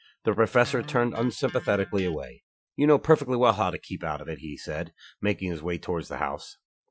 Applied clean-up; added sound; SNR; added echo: classical method Wiener filter.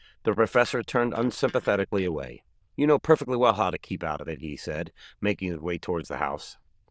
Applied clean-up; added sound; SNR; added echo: neural diffusion model UNIVERSE++.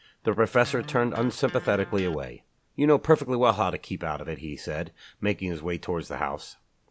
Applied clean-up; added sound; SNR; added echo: none; Electric guitar; 17 dB; none.